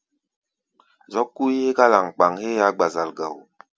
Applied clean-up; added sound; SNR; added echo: none; none; none; none.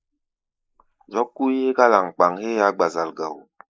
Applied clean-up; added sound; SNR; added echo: neural mask model Resemble Enhance denoiser.